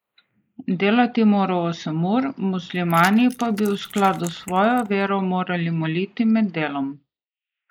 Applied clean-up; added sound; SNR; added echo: neural mask model Resemble Enhance denoiser.